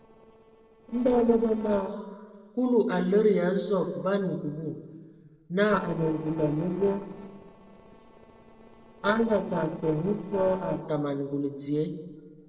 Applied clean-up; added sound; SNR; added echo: neural separator model SepFormer DNS4.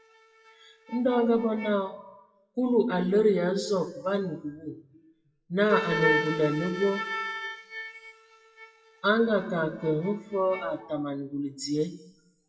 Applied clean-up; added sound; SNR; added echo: classical method WPE with log-MMSE.